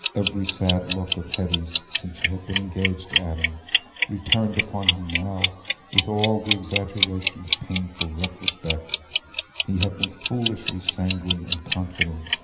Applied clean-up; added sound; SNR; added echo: none; Clock; 0 dB; reverberation time 0.9 s.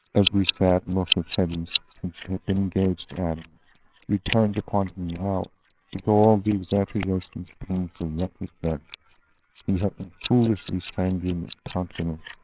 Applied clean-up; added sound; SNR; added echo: neural separator model SepFormer WHAMR!.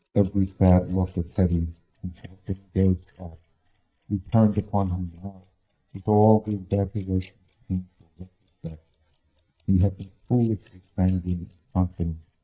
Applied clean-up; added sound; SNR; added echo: neural mask model DeepFilterNet 3.